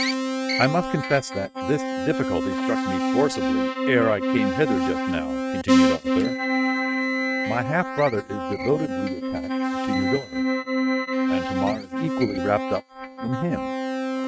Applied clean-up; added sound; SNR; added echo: neural mask model RNNoise.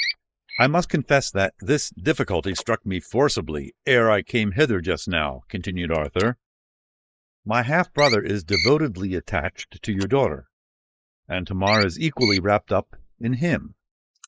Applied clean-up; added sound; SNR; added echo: neural mask model Resemble Enhance denoiser.